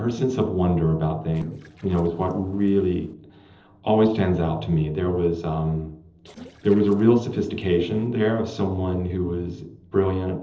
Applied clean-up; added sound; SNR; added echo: neural separator model SepFormer DNS4.